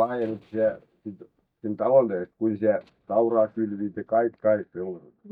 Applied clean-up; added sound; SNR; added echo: neural mask model DeepFilterNet 3.